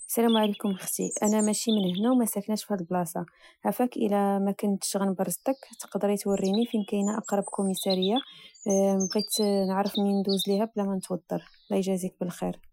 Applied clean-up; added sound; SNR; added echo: classical method Wiener filter.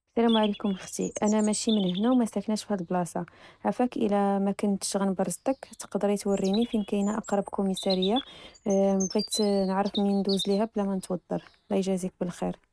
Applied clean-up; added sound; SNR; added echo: neural mask model RNNoise.